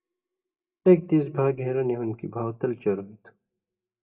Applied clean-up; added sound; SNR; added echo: neural mask model DeepFilterNet 3.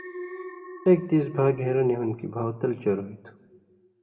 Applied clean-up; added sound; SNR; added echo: none; Alarm; 14 dB; reverberation time 0.6 s.